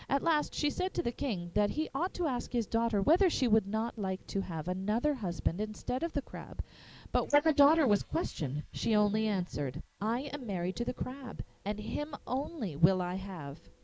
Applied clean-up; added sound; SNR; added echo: neural mask model Resemble Enhance denoiser.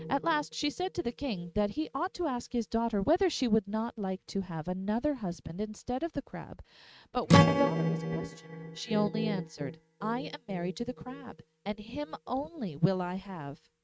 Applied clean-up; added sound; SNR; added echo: neural mask model RNNoise.